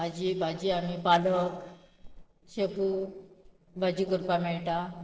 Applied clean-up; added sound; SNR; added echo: neural separator model SepFormer DNS4.